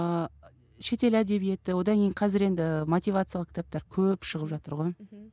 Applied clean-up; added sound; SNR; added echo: none; none; none; none.